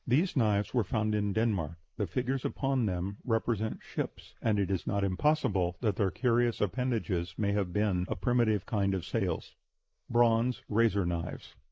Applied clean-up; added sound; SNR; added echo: neural mask model Resemble Enhance denoiser.